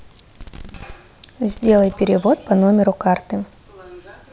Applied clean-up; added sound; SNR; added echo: none; Fireworks; 19 dB; none.